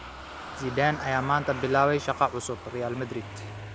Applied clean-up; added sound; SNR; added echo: none; Engine starting / Motor vehicle (road); 11 dB; none.